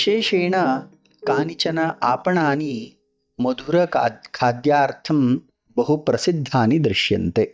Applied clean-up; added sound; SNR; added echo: neural mask model DeepFilterNet 3.